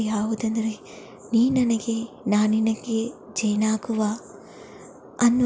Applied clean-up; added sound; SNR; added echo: none; none; none; none.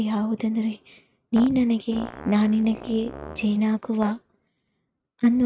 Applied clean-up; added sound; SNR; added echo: neural mask model RNNoise.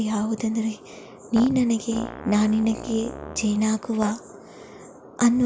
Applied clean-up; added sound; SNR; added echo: none; Fart; 13 dB; none.